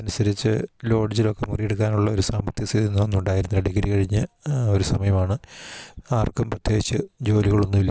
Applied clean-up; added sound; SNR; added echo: none; none; none; none.